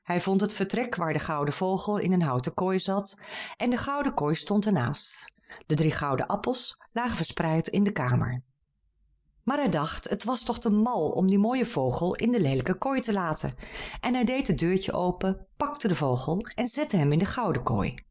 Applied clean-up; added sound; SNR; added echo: none; none; none; none.